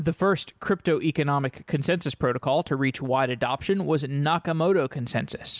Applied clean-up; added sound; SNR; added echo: none; none; none; none.